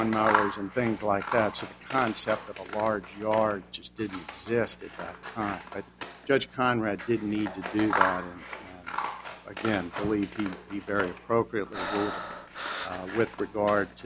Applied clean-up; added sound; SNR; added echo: none; Breathing + Scissors; 6 dB; none.